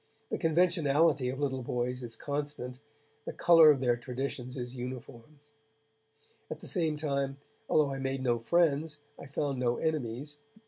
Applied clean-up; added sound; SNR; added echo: none; none; none; none.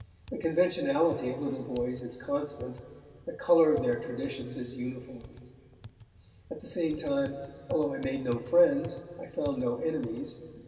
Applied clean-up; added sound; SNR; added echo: none; Typing; 19 dB; reverberation time 2.2 s.